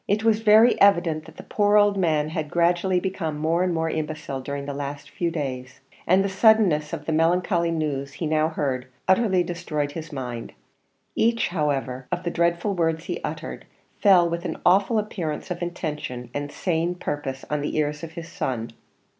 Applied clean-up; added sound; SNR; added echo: none; none; none; none.